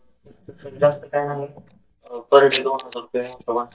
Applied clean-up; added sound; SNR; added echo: neural mask model DeepFilterNet 3.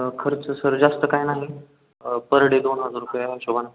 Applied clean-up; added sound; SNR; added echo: none; none; none; none.